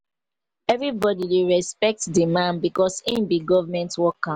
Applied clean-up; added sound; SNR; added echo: none; none; none; none.